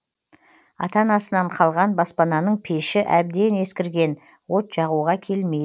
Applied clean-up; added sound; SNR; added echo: none; none; none; none.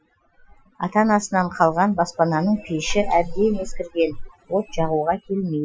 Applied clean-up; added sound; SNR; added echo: classical method Wiener filter.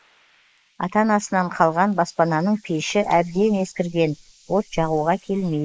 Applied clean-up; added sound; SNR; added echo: neural mask model Resemble Enhance denoiser.